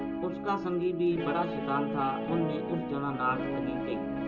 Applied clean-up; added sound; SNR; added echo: none; Guitar; 2 dB; reverberation time 0.2 s.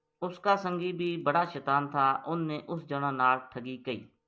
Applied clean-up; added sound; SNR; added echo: none; none; none; none.